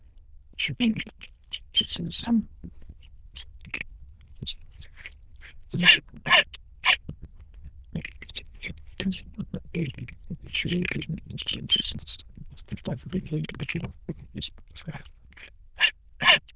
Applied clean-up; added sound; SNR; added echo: neural diffusion model UNIVERSE++.